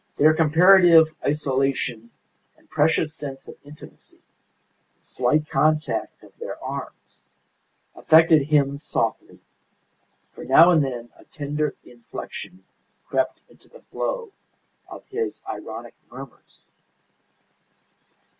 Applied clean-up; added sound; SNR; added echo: none; none; none; none.